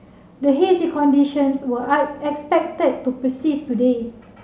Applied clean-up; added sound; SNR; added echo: none; none; none; none.